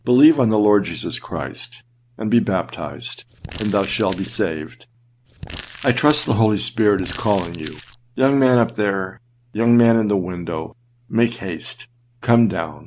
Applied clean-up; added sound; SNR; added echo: none; Crumpling, crinkling; 16 dB; none.